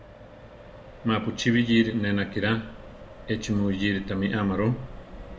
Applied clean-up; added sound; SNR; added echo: none; Accelerating, revving, vroom; 16 dB; reverberation time 1.1 s.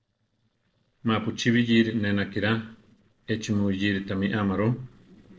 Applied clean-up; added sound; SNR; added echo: neural separator model SepFormer DNS4.